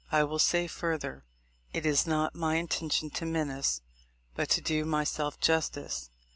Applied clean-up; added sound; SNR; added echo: none; none; none; none.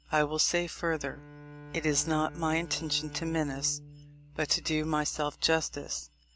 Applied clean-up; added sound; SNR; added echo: none; Bowed string instrument; 18 dB; none.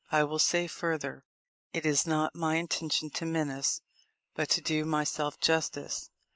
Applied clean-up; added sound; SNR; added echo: neural mask model Resemble Enhance denoiser.